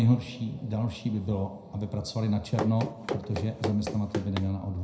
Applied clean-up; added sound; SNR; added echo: none; Run; 6 dB; reverberation time 0.4 s.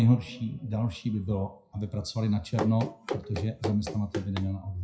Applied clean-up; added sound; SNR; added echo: classical method WPE with log-MMSE.